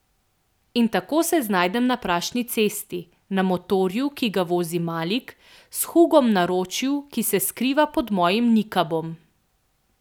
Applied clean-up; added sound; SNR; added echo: none; none; none; none.